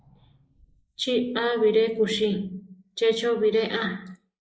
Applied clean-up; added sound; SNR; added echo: neural mask model Resemble Enhance denoiser.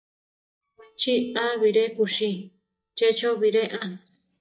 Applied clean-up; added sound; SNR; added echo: neural mask model DeepFilterNet 3.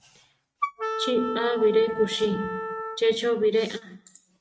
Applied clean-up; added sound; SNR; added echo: neural mask model RNNoise.